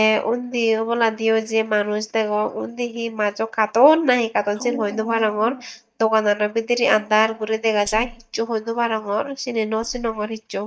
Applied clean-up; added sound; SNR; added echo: neural mask model DeepFilterNet 3.